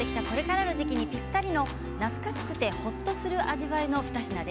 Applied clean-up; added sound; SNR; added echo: none; Livestock, farm animals, working animals; 8 dB; none.